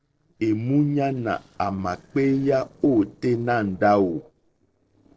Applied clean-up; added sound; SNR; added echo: neural separator model SepFormer DNS4.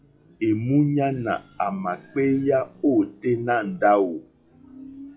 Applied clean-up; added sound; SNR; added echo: classical method log-MMSE.